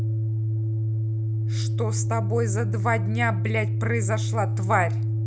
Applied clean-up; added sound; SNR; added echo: none; Organ; -5 dB; none.